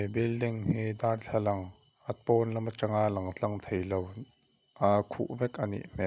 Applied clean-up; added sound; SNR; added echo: none; none; none; none.